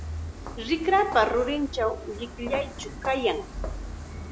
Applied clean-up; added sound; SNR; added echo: none; Walk, footsteps; 9 dB; none.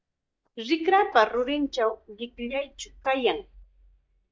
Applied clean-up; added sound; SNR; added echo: neural mask model DeepFilterNet 3.